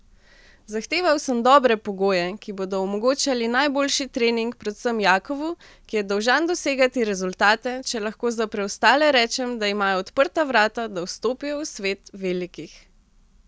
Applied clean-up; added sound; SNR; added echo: none; none; none; none.